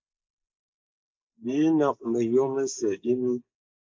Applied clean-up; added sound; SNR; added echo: neural mask model Resemble Enhance denoiser.